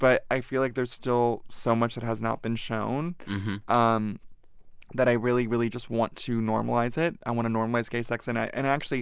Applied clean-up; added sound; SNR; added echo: none; none; none; none.